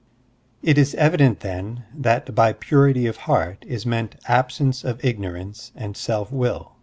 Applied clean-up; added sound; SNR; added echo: none; none; none; none.